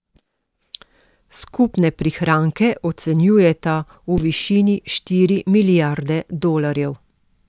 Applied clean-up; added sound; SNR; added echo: neural mask model DeepFilterNet 3.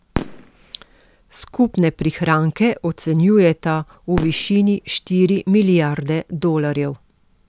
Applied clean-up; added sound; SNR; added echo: none; Fireworks; 16 dB; none.